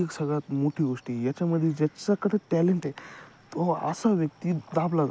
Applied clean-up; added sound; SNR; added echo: none; none; none; none.